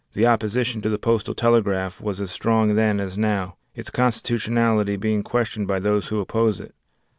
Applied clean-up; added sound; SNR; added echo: none; none; none; none.